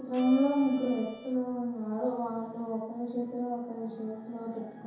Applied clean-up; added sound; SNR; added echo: none; Bowed string instrument; 15 dB; reverberation time 0.8 s.